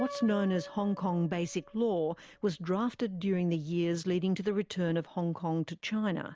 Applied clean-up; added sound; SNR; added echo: none; Piano; 18 dB; none.